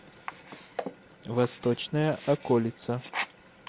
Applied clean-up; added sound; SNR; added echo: none; Sink (filling or washing); 11 dB; none.